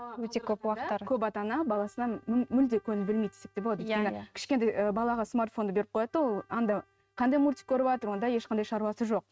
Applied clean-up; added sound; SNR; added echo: neural mask model RNNoise.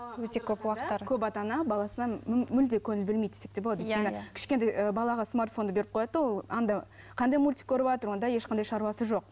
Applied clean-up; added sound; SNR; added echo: none; none; none; none.